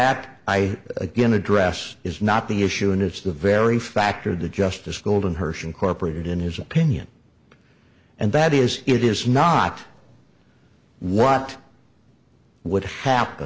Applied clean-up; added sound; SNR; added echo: none; none; none; none.